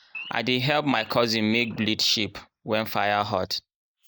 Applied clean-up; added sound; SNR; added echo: neural mask model Resemble Enhance denoiser.